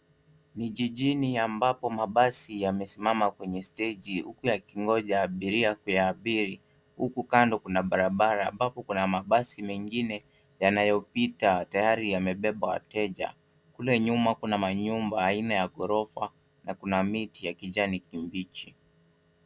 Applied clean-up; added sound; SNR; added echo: none; none; none; none.